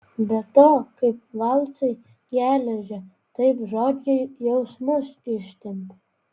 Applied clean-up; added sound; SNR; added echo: none; none; none; none.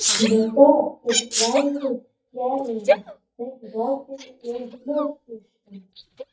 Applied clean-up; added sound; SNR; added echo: neural mask model DeepFilterNet 3.